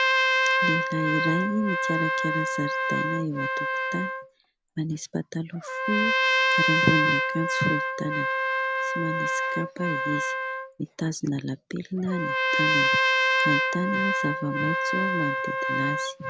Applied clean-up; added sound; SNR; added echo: none; Trumpet; -4 dB; none.